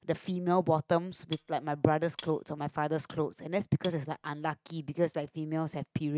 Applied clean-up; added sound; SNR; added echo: neural mask model RNNoise.